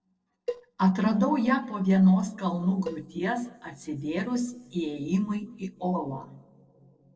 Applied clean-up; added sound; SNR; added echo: neural separator model SepFormer DNS4.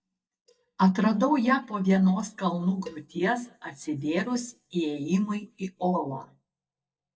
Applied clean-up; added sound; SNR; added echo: neural mask model DeepFilterNet 3.